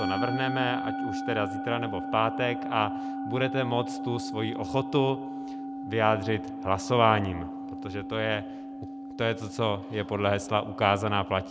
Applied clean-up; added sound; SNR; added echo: none; Musical instrument; 6 dB; none.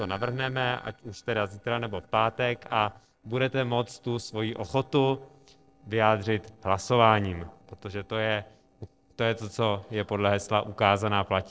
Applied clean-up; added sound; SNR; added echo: neural separator model SepFormer DNS4.